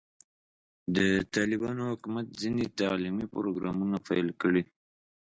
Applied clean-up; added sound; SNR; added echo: none; none; none; none.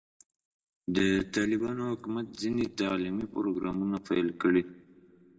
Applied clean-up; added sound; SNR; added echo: none; none; none; reverberation time 1.3 s.